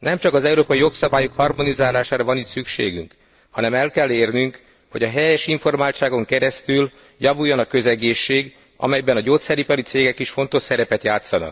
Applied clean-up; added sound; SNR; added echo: neural separator model SepFormer DNS4.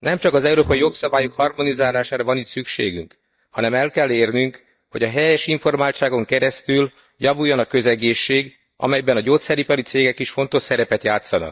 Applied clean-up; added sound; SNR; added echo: neural mask model DeepFilterNet 3.